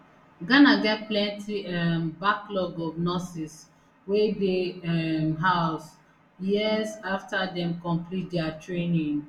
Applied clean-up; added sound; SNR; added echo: none; none; none; reverberation time 0.2 s.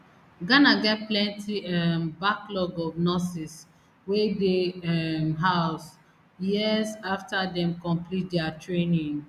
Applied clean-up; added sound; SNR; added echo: none; none; none; none.